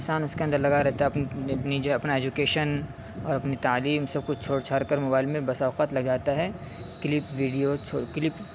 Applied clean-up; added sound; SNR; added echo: none; none; none; none.